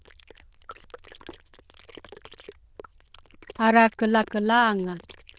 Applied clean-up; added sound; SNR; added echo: neural diffusion model UNIVERSE++.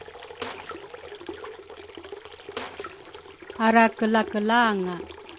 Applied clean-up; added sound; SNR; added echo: none; Sink (filling or washing) / Water tap, faucet + Bathtub (filling or washing) / Water / Splash, splatter; 12 dB; none.